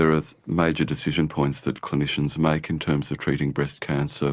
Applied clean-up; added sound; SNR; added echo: none; none; none; none.